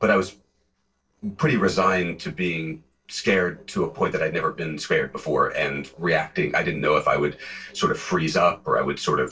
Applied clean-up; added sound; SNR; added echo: neural separator model SepFormer DNS4.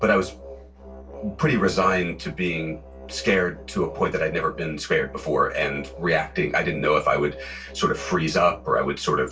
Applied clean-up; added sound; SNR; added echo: none; Musical instrument; 15 dB; reverberation time 0.2 s.